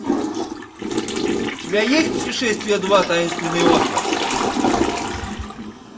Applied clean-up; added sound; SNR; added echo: none; Toilet flush / Water; -1 dB; reverberation time 1.6 s.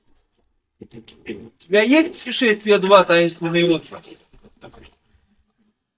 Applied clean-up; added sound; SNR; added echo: neural mask model DeepFilterNet 3.